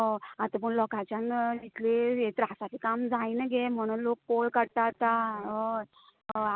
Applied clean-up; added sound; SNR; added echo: none; none; none; none.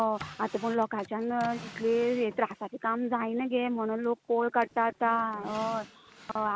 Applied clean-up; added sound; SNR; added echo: none; Drawer open or close; 19 dB; none.